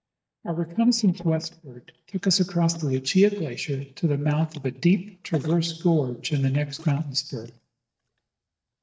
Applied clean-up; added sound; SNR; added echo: neural mask model DeepFilterNet 3.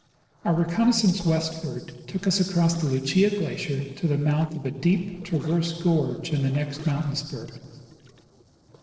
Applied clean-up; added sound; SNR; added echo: neural separator model SepFormer DNS4.